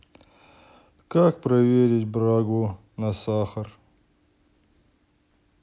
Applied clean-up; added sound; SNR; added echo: none; none; none; none.